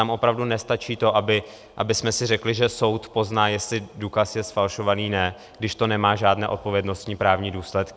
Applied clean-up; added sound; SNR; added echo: none; none; none; none.